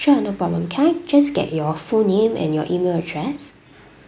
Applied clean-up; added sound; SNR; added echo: none; none; none; none.